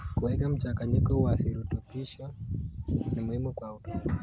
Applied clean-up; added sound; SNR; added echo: none; none; none; none.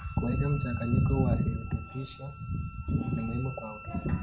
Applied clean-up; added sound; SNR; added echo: none; Wind instrument, woodwind instrument; 17 dB; reverberation time 0.7 s.